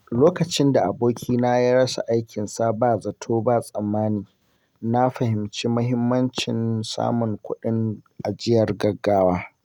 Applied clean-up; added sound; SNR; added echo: none; none; none; none.